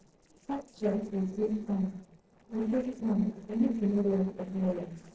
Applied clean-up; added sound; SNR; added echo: neural separator model SepFormer DNS4.